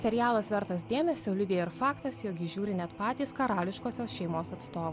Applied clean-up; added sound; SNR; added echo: none; none; none; none.